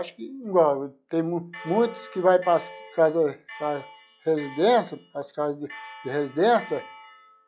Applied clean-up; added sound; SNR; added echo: classical method log-MMSE.